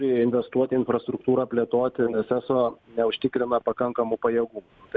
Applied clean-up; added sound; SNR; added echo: none; none; none; none.